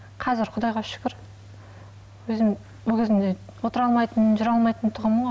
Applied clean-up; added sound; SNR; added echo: none; none; none; none.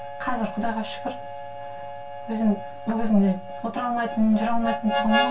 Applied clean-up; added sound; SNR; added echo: none; Harmonica; 6 dB; reverberation time 0.2 s.